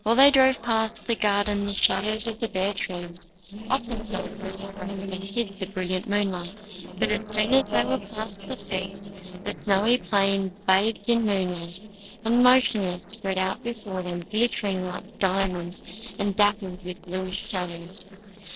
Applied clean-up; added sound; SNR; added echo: neural separator model SepFormer DNS4.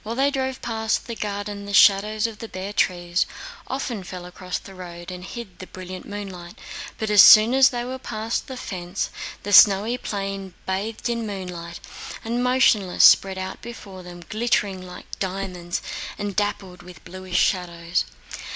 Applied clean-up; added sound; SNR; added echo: none; none; none; none.